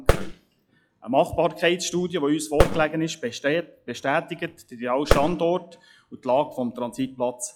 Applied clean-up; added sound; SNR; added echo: classical method log-MMSE.